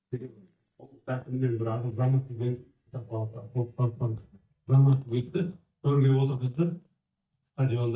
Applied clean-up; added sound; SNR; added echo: neural mask model DeepFilterNet 3.